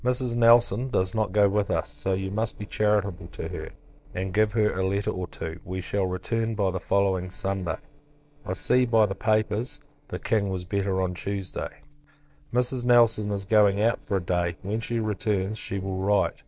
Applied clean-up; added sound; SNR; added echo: neural separator model SepFormer DNS4.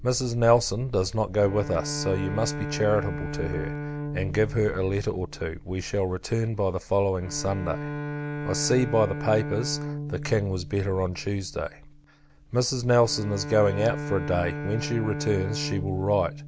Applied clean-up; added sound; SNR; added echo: none; Bowed string instrument; 9 dB; none.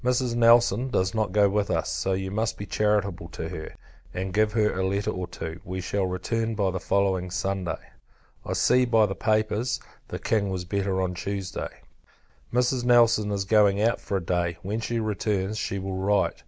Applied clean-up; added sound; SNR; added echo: none; none; none; none.